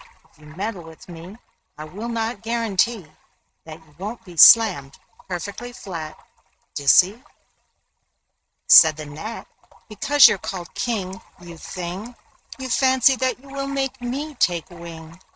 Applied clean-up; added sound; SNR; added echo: neural mask model RNNoise.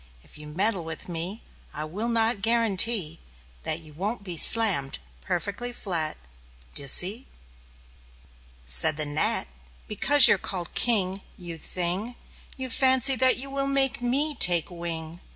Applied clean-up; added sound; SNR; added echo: none; none; none; none.